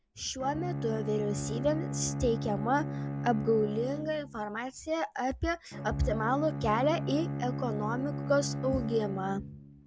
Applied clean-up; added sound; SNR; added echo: none; Bowed string instrument; 5 dB; none.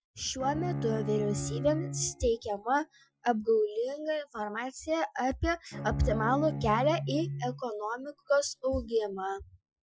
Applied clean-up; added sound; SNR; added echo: classical method Wiener filter.